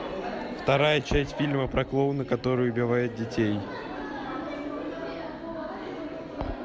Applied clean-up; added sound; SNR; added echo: none; none; none; none.